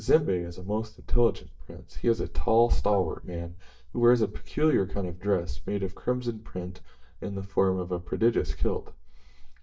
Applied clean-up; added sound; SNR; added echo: neural mask model DeepFilterNet 3.